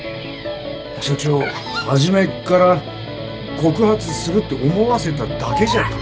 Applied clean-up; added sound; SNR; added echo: none; Bird vocalization, bird call, bird song + Guitar; 10 dB; none.